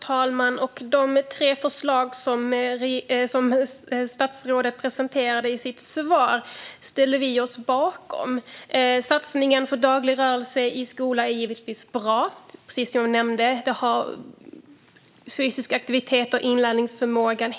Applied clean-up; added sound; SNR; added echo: none; none; none; none.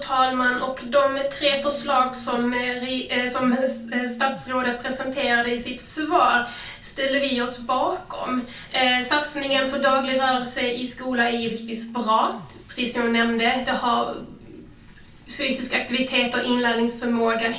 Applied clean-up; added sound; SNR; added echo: none; Telephone; 19 dB; reverberation time 0.3 s.